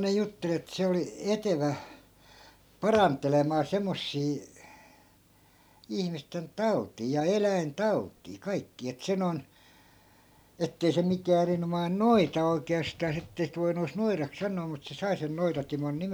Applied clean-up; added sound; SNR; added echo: none; none; none; none.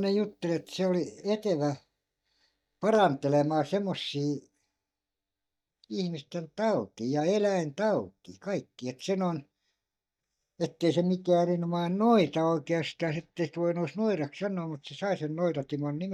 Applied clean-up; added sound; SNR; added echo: neural mask model DeepFilterNet 3.